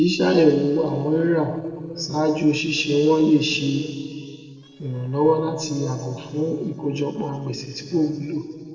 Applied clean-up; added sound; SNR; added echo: neural separator model SepFormer DNS4.